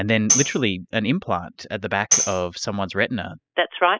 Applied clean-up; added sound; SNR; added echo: classical method spectral subtraction.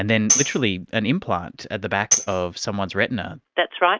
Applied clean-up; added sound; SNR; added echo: neural mask model RNNoise.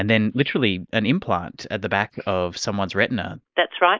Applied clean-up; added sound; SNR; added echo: neural mask model Resemble Enhance denoiser.